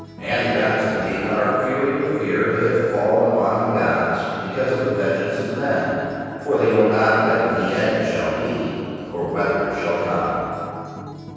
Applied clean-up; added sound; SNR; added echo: none; Acoustic guitar; 16 dB; reverberation time 2.2 s.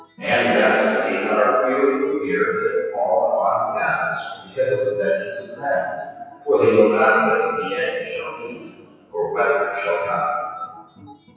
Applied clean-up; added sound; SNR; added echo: classical method WPE with log-MMSE.